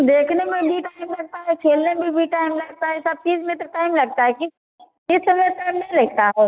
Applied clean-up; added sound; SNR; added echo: neural mask model DeepFilterNet 3.